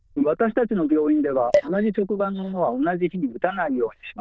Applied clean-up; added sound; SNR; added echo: neural diffusion model UNIVERSE++.